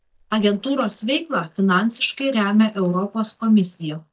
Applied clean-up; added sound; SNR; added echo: neural mask model DeepFilterNet 3.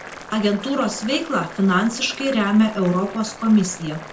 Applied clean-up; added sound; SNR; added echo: none; Boiling; 16 dB; reverberation time 0.3 s.